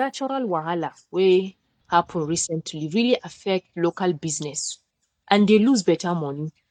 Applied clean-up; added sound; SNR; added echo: neural mask model DeepFilterNet 3.